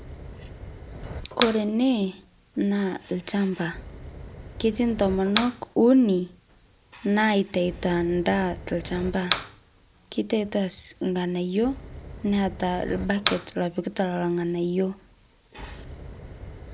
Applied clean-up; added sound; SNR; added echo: none; Fire; 11 dB; none.